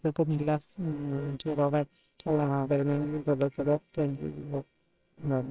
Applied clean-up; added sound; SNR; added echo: neural separator model SepFormer WHAMR!.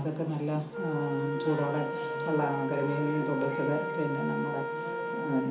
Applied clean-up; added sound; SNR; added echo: none; Wind instrument, woodwind instrument; 3 dB; reverberation time 0.4 s.